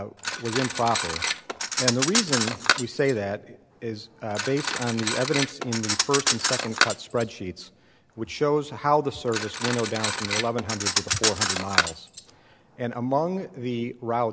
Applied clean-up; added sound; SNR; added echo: none; Cutlery, silverware; 0 dB; none.